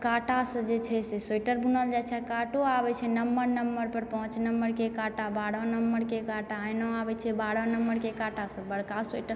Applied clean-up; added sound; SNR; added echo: none; none; none; none.